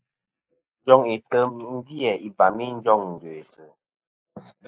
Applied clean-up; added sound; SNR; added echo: neural mask model Resemble Enhance denoiser.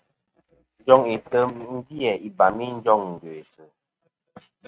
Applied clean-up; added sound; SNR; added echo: neural mask model RNNoise.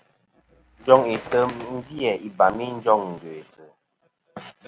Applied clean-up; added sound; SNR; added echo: none; Bird; 17 dB; none.